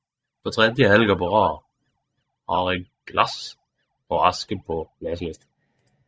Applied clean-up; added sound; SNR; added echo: neural mask model DeepFilterNet 3.